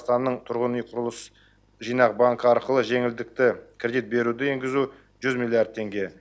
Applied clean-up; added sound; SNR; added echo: none; none; none; none.